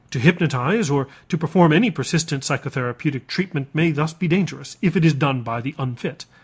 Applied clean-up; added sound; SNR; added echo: none; none; none; none.